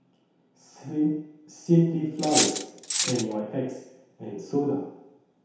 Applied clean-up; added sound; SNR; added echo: none; Cutlery, silverware; 0 dB; reverberation time 0.8 s.